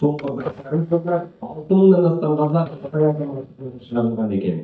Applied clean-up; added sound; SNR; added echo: neural mask model DeepFilterNet 3.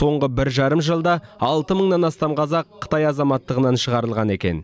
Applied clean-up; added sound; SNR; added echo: none; none; none; none.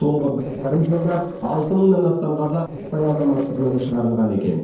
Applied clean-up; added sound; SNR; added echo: neural separator model SepFormer DNS4.